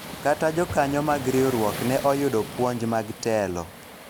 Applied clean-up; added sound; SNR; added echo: none; Waves, surf; 11 dB; none.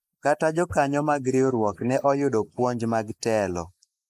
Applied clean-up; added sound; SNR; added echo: neural mask model Resemble Enhance denoiser.